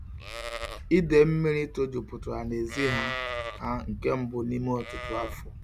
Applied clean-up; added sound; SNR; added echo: none; Livestock, farm animals, working animals; 8 dB; none.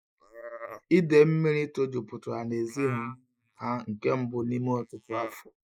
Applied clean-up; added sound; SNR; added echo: neural mask model Resemble Enhance denoiser.